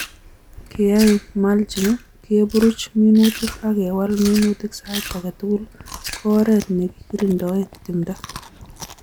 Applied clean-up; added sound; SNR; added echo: none; Chewing, mastication; 15 dB; none.